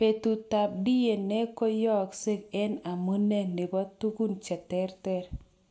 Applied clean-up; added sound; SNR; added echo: none; none; none; reverberation time 0.4 s.